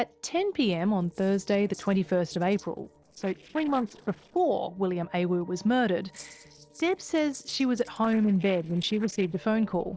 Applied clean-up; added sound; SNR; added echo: neural separator model SepFormer DNS4.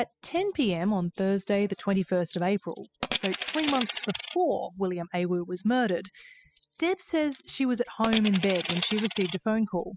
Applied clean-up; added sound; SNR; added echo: classical method spectral subtraction.